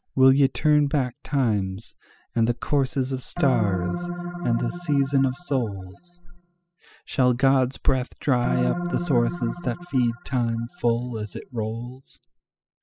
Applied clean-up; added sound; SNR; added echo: classical method spectral subtraction.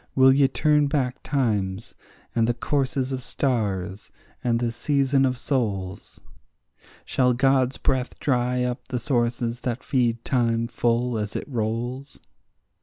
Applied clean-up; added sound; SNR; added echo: none; none; none; none.